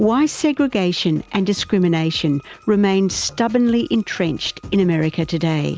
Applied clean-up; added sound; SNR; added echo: none; none; none; none.